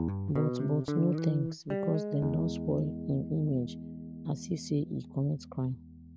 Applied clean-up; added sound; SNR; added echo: none; Guitar; 4 dB; none.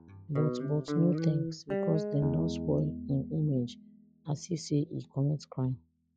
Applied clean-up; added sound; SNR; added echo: classical method log-MMSE.